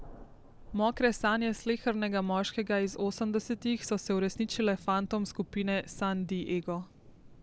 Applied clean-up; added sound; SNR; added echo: none; Thunder; 19 dB; none.